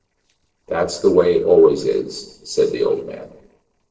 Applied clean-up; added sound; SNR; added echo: neural separator model SepFormer DNS4.